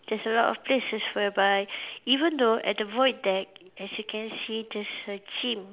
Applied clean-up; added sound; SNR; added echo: none; none; none; none.